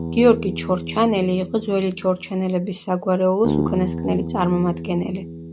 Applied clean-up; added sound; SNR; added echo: none; Bass guitar; 8 dB; none.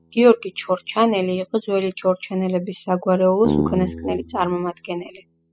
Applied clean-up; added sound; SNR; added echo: classical method spectral subtraction.